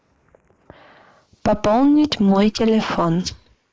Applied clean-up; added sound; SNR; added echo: neural mask model Resemble Enhance denoiser.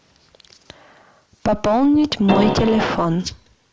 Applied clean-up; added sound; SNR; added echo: none; Keyboard (musical); 1 dB; none.